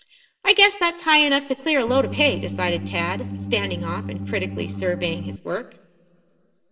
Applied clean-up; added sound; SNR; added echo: none; Organ; 7 dB; reverberation time 2.3 s.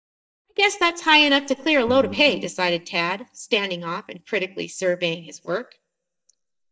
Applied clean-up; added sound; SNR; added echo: neural mask model DeepFilterNet 3.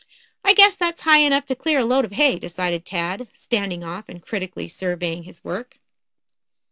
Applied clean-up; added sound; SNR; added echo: none; none; none; none.